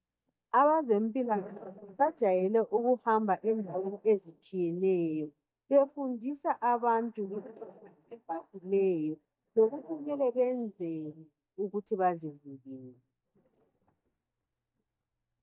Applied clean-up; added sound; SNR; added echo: neural mask model DeepFilterNet 3.